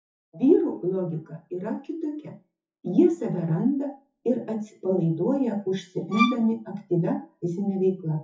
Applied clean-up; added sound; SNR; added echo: classical method WPE with log-MMSE.